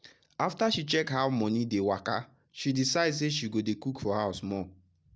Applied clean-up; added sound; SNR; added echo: none; none; none; none.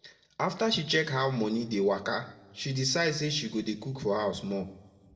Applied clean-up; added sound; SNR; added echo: none; none; none; reverberation time 0.9 s.